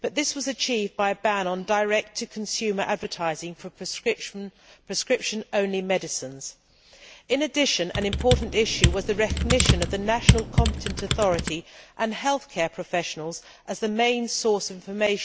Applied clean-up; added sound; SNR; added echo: none; Computer keyboard; -2 dB; none.